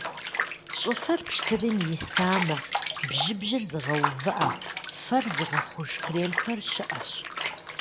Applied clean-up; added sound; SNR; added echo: none; Bathtub (filling or washing) / Water; 3 dB; none.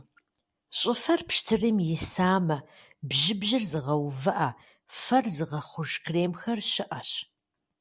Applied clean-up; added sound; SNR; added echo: none; none; none; none.